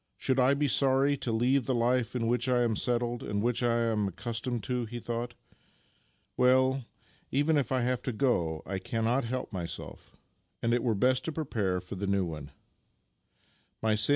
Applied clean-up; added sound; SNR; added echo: none; none; none; none.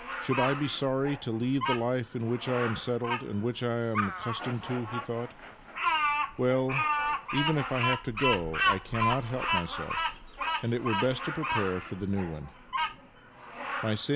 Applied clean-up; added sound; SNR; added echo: none; Bird vocalization, bird call, bird song; 2 dB; none.